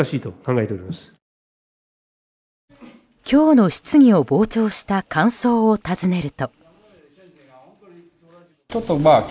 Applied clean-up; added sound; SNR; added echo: none; none; none; none.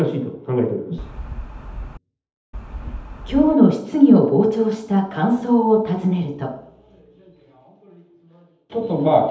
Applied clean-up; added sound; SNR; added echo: none; Wind; 11 dB; reverberation time 0.8 s.